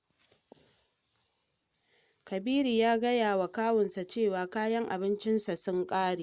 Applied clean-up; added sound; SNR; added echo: none; none; none; none.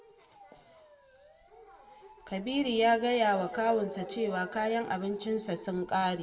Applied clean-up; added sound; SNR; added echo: none; Motor vehicle (road) / Siren; 16 dB; reverberation time 1.0 s.